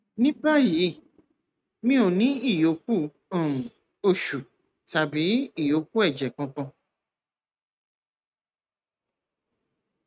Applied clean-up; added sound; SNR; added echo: neural mask model RNNoise.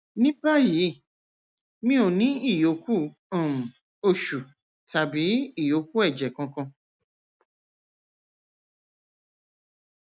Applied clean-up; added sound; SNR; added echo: none; none; none; none.